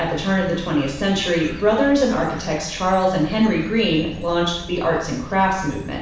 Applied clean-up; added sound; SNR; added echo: none; Bird; 16 dB; reverberation time 0.7 s.